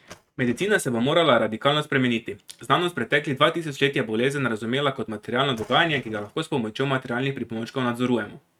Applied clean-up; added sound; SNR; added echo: neural mask model RNNoise.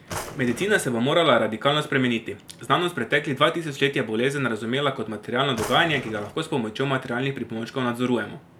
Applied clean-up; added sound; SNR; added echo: none; Drawer open or close; 13 dB; none.